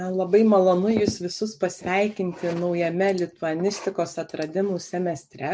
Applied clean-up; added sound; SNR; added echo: none; none; none; none.